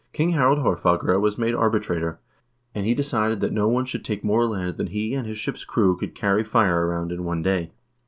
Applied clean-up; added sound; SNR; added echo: none; none; none; none.